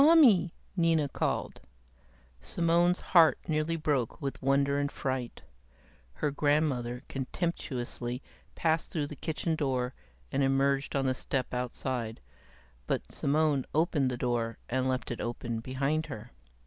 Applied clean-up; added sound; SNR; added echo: none; none; none; none.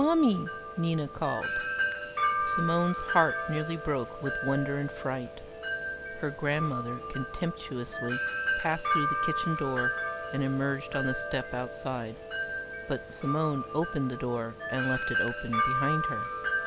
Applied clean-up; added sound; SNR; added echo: none; Wind chime; 1 dB; none.